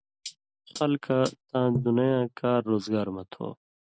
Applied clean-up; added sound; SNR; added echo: neural mask model Resemble Enhance denoiser.